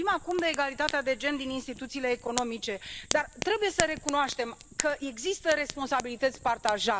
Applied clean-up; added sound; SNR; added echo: none; Fire; 10 dB; none.